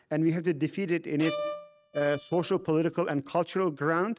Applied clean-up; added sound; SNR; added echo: neural mask model RNNoise.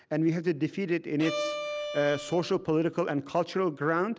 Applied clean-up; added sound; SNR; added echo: none; Bowed string instrument; 7 dB; none.